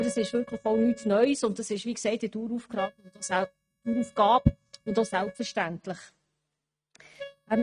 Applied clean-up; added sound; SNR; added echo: neural mask model RNNoise.